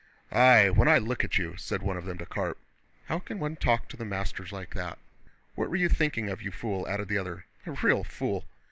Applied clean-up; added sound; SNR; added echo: none; none; none; none.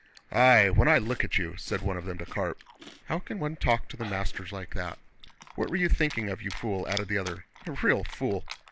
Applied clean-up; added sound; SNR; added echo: none; Chewing, mastication; 20 dB; none.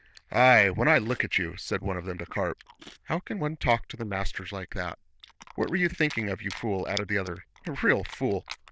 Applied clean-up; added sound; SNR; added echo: neural diffusion model UNIVERSE++.